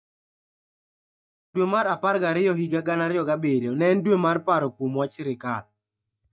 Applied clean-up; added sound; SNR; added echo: neural mask model DeepFilterNet 3.